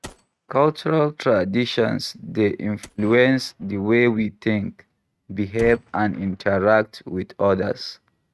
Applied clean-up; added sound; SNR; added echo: neural mask model RNNoise.